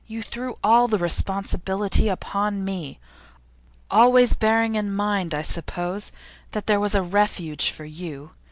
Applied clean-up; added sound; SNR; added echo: none; none; none; none.